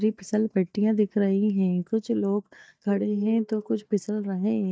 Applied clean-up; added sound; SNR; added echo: neural mask model DeepFilterNet 3.